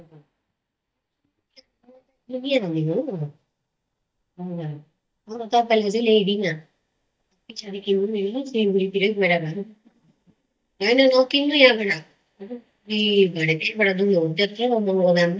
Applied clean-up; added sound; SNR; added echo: neural mask model DeepFilterNet 3.